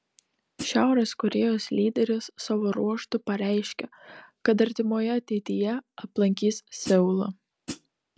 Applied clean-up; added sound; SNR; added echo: none; Hi-hat; 12 dB; none.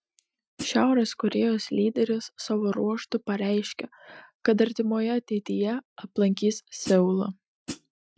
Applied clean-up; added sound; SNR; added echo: classical method Wiener filter.